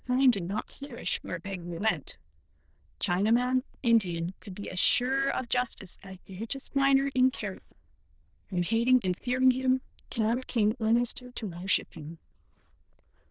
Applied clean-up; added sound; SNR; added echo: neural diffusion model UNIVERSE++.